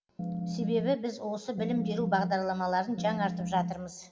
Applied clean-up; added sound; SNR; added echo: none; Organ; 2 dB; reverberation time 0.9 s.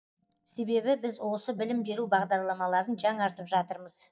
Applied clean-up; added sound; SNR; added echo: neural mask model DeepFilterNet 3.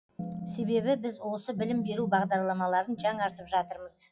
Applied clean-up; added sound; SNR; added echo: classical method WPE with log-MMSE.